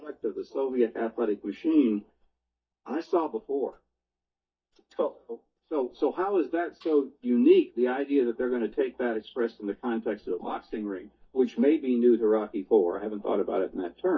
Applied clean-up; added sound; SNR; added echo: neural mask model DeepFilterNet 3.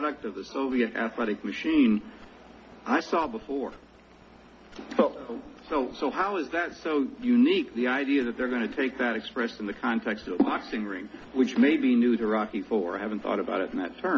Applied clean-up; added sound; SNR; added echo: none; none; none; none.